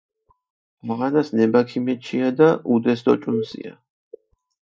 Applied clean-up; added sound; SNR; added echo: neural mask model DeepFilterNet 3.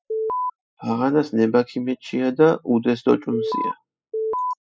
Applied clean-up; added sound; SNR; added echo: classical method spectral subtraction.